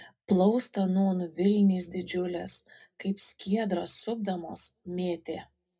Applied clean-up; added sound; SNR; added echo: none; none; none; reverberation time 0.2 s.